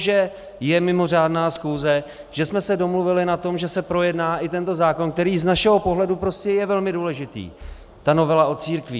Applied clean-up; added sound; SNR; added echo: none; none; none; none.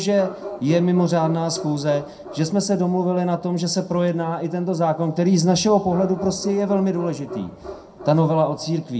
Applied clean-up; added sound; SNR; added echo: none; Bark; 15 dB; reverberation time 0.2 s.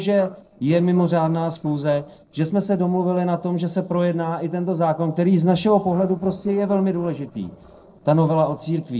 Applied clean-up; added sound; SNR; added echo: neural separator model SepFormer DNS4.